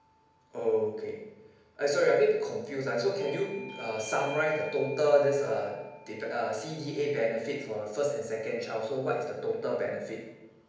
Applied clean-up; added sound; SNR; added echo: none; Bell / Doorbell; 20 dB; reverberation time 1.0 s.